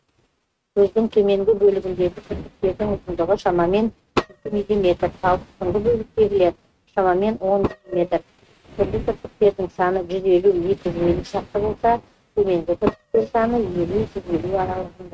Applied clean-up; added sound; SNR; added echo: neural mask model RNNoise.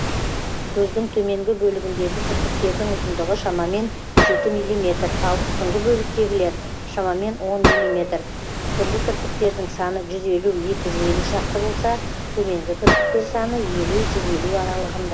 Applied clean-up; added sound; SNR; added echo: none; Waves, surf + Gunshot, gunfire; 0 dB; none.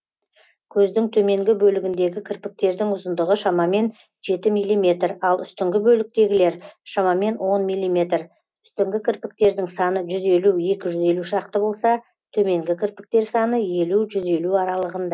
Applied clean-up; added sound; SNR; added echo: none; none; none; none.